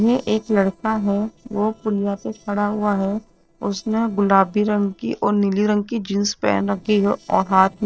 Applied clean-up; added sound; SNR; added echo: neural separator model SepFormer DNS4.